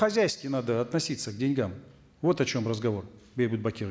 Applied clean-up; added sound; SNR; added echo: none; none; none; none.